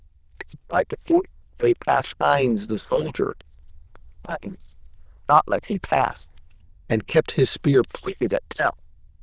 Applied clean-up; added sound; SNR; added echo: neural diffusion model UNIVERSE++.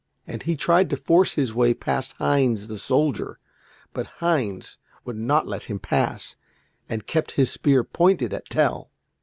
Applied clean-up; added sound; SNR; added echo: none; none; none; none.